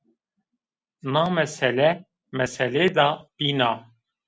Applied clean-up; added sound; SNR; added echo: none; none; none; none.